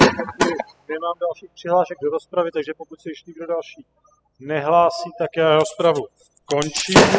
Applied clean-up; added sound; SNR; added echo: classical method spectral subtraction.